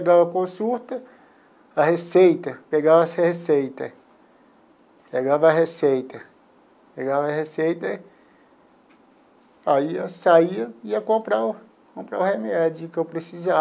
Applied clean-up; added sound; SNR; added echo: none; none; none; none.